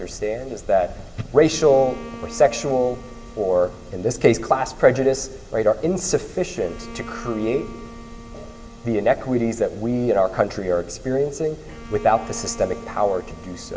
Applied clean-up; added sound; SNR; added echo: none; Bowed string instrument; 20 dB; reverberation time 1.6 s.